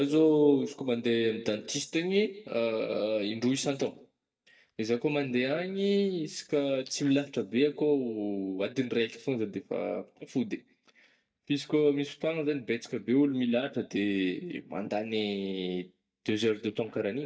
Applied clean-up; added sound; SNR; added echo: neural mask model DeepFilterNet 3.